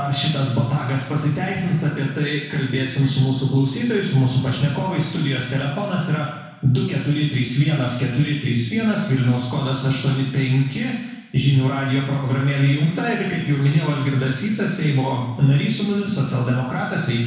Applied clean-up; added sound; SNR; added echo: none; none; none; reverberation time 1.0 s.